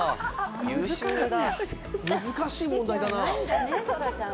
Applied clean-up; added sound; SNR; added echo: none; Tick-tock + Marimba, xylophone; 18 dB; none.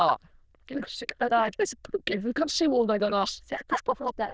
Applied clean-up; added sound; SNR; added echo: neural diffusion model UNIVERSE++.